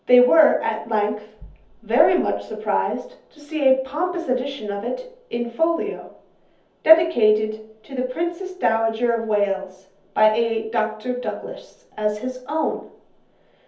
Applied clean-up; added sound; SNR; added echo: none; none; none; reverberation time 0.5 s.